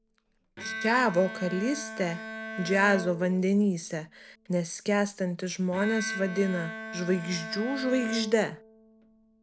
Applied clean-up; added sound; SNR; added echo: none; Bowed string instrument; 11 dB; none.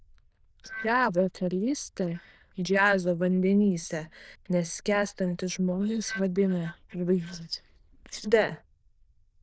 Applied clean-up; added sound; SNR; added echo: neural diffusion model UNIVERSE++.